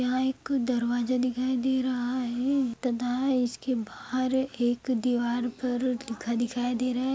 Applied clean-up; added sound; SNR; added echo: none; none; none; none.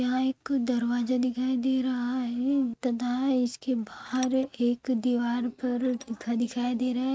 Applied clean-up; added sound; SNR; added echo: neural mask model RNNoise.